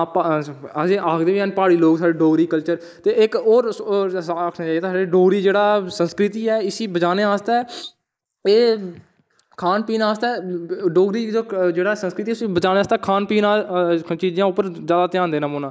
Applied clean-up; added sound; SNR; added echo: neural mask model Resemble Enhance denoiser.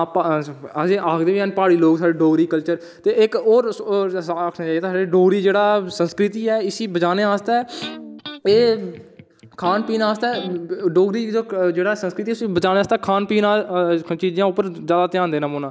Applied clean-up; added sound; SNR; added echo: none; Electric guitar; 17 dB; none.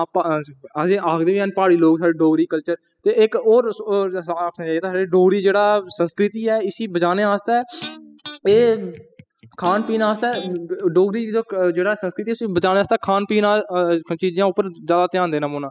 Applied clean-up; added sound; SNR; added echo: classical method spectral subtraction.